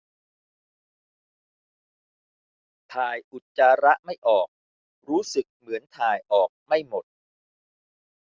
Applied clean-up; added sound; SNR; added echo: none; none; none; none.